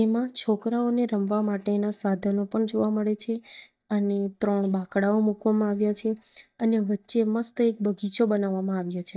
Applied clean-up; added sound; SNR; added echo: neural mask model DeepFilterNet 3.